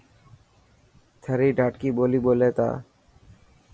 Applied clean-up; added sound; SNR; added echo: none; none; none; none.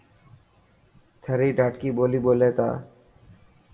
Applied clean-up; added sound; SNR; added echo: none; none; none; reverberation time 0.5 s.